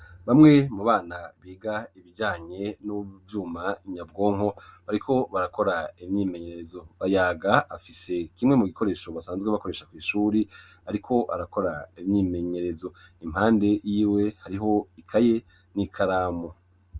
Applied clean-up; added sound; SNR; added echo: none; none; none; none.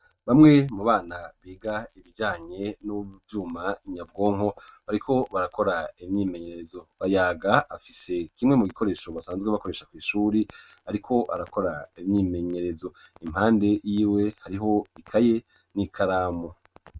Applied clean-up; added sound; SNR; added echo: neural mask model RNNoise.